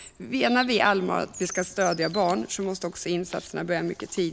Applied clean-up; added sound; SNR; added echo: none; Bird vocalization, bird call, bird song; 16 dB; none.